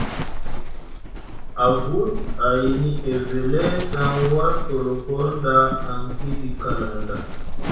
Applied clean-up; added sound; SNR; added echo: none; Livestock, farm animals, working animals; 1 dB; reverberation time 0.7 s.